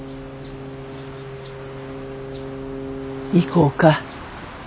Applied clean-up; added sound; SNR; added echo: none; none; none; none.